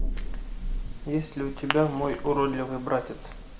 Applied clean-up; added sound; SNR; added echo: none; Thunder; 4 dB; reverberation time 1.0 s.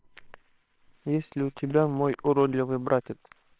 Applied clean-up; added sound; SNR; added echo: neural separator model SepFormer WHAMR!.